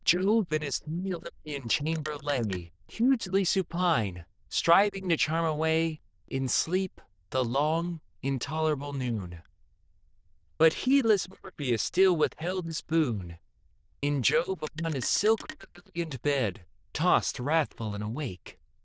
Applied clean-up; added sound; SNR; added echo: neural diffusion model UNIVERSE++.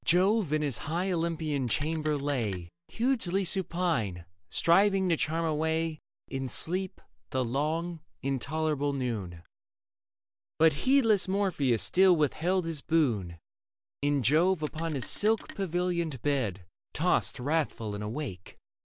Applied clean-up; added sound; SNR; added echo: none; Telephone; 19 dB; none.